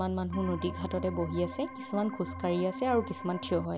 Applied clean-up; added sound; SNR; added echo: none; Telephone + Organ; 9 dB; none.